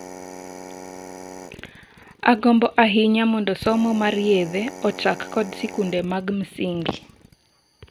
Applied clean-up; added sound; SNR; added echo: none; Drill; 17 dB; none.